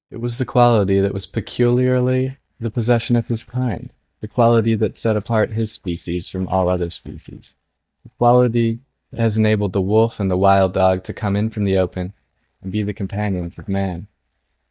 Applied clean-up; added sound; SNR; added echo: neural mask model DeepFilterNet 3.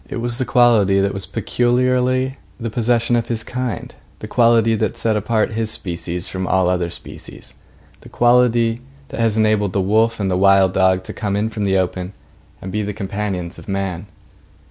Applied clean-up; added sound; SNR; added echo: none; none; none; none.